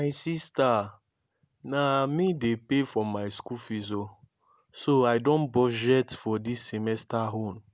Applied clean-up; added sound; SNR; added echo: none; none; none; none.